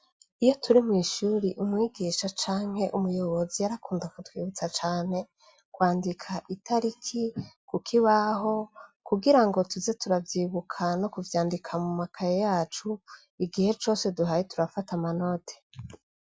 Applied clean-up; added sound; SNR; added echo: none; none; none; none.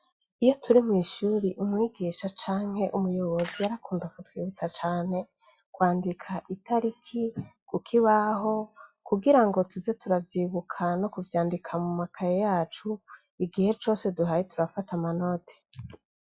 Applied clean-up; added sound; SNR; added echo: classical method log-MMSE.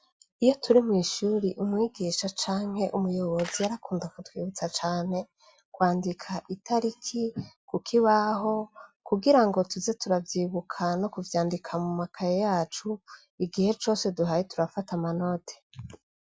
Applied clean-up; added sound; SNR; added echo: none; Camera; 12 dB; none.